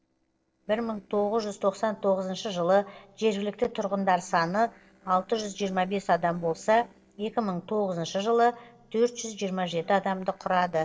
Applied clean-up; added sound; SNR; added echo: neural separator model SepFormer DNS4.